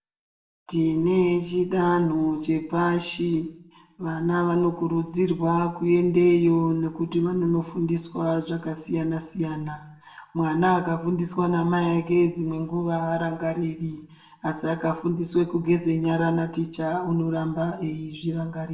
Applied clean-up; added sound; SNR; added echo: none; none; none; reverberation time 0.5 s.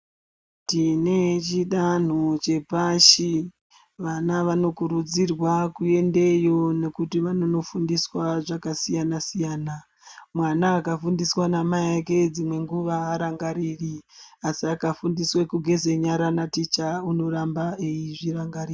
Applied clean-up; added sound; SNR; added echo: none; none; none; none.